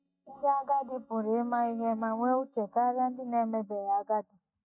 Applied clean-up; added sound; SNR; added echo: neural mask model DeepFilterNet 3.